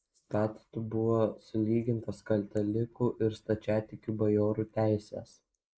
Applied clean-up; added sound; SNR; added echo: neural mask model Resemble Enhance denoiser.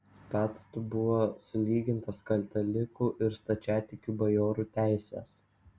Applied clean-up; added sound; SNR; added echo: none; none; none; none.